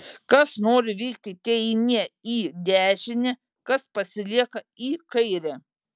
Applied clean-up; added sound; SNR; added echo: none; none; none; none.